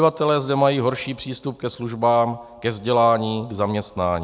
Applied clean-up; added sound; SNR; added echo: none; none; none; none.